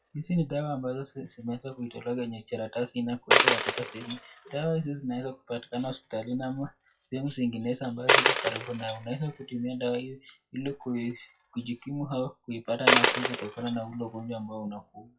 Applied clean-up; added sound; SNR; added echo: classical method WPE with log-MMSE.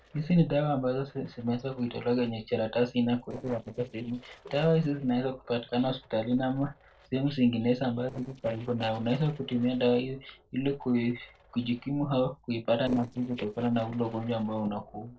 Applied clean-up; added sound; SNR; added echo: neural separator model SepFormer DNS4.